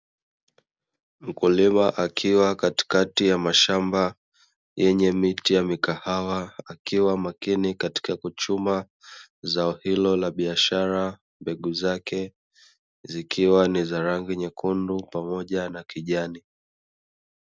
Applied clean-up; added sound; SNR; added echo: none; none; none; none.